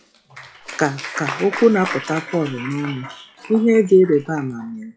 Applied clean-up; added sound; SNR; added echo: classical method log-MMSE.